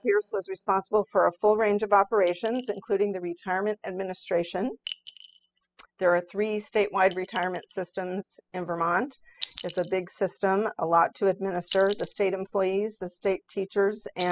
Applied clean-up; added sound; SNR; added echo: classical method spectral subtraction.